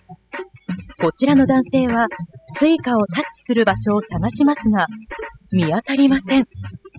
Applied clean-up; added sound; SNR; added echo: classical method spectral subtraction.